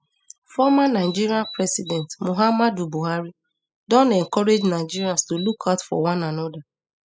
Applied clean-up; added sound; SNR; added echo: classical method spectral subtraction.